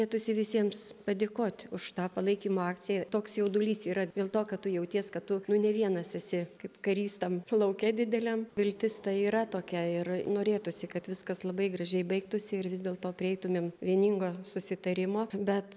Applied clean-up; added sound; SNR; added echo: none; none; none; none.